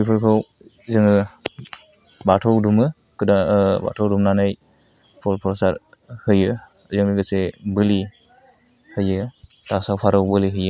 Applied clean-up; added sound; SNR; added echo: none; none; none; none.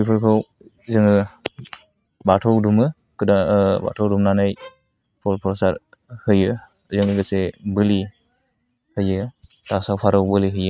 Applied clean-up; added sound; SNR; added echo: neural mask model RNNoise.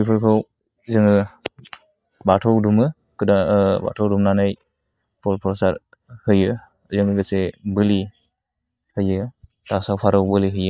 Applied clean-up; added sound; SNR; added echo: neural mask model DeepFilterNet 3.